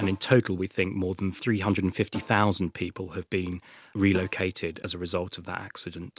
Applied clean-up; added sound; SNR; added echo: none; Snare drum; 20 dB; none.